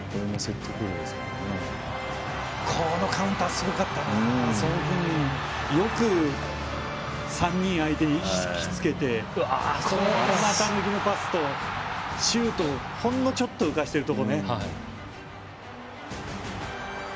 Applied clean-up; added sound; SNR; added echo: none; none; none; none.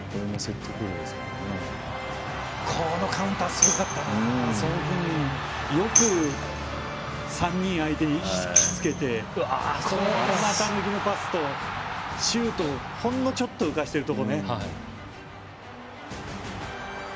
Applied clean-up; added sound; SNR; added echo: none; Tambourine; 1 dB; none.